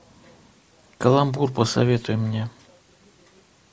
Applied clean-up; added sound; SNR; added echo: none; none; none; none.